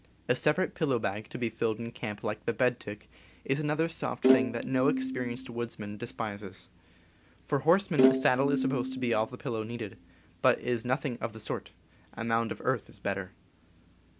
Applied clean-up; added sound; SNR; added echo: none; Bowed string instrument; -1 dB; none.